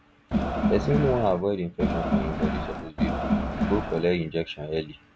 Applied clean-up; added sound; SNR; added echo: none; Crowd; -2 dB; none.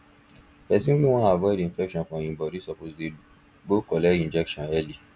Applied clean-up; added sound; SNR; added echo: none; none; none; none.